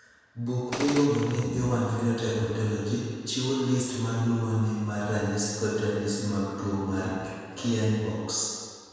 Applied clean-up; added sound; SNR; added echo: none; Gunshot, gunfire; 7 dB; reverberation time 1.9 s.